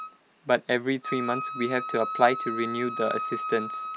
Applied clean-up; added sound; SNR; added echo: none; Wind instrument, woodwind instrument; 6 dB; none.